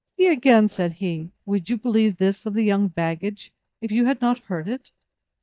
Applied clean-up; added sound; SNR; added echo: neural mask model DeepFilterNet 3.